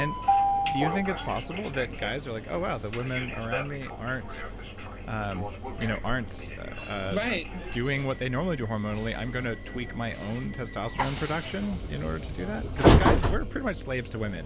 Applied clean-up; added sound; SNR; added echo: none; Train; -2 dB; none.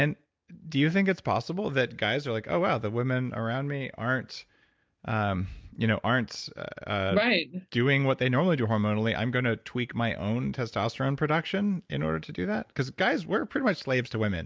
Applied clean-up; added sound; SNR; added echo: none; none; none; none.